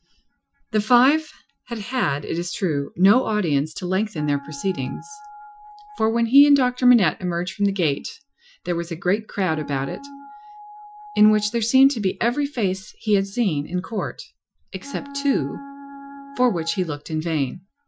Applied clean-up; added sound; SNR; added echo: classical method Wiener filter.